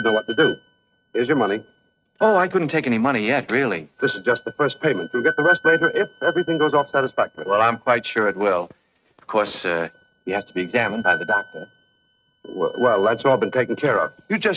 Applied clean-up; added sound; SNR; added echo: neural mask model RNNoise.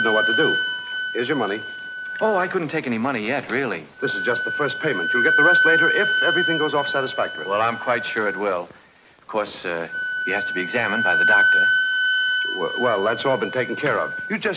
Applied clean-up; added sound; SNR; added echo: none; Wind instrument, woodwind instrument; -1 dB; none.